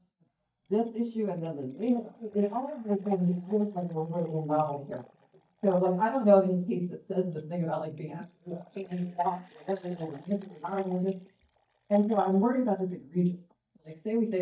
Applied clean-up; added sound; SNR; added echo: neural mask model DeepFilterNet 3.